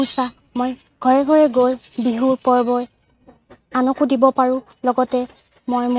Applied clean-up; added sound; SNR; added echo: neural mask model RNNoise.